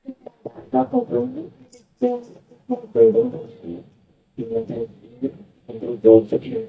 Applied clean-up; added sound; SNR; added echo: neural mask model DeepFilterNet 3.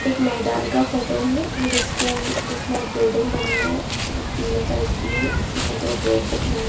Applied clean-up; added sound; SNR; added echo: none; Meow; 1 dB; reverberation time 0.3 s.